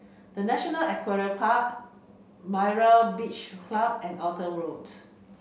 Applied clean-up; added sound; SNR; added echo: none; none; none; none.